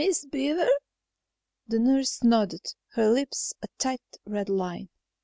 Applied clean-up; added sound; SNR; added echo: none; none; none; none.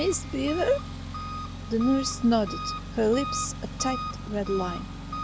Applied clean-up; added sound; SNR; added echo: none; Engine; 7 dB; none.